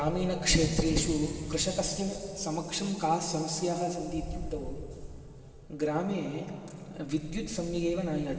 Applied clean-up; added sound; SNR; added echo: none; none; none; reverberation time 2.7 s.